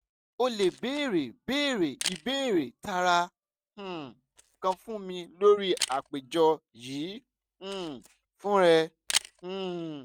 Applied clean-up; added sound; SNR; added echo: neural mask model RNNoise.